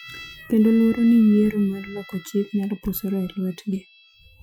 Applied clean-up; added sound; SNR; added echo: classical method Wiener filter.